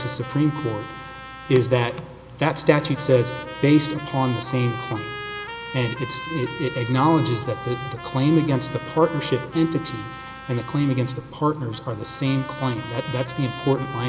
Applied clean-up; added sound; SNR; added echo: none; Trumpet; 13 dB; none.